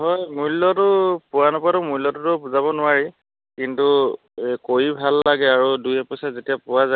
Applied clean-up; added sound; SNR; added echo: none; none; none; none.